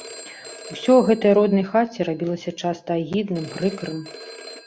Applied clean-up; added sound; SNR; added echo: none; Telephone; 19 dB; none.